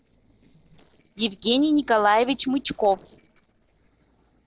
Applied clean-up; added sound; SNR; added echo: neural separator model SepFormer DNS4.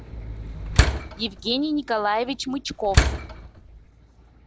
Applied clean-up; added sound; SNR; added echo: none; Slam; -4 dB; none.